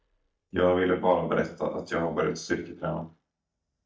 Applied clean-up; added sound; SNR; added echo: neural mask model DeepFilterNet 3.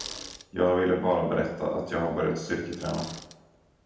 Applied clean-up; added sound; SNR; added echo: none; Bicycle; 18 dB; reverberation time 0.9 s.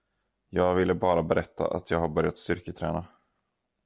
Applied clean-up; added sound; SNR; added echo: none; none; none; none.